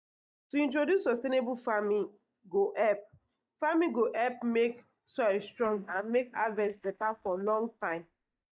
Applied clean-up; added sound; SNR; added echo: neural mask model DeepFilterNet 3.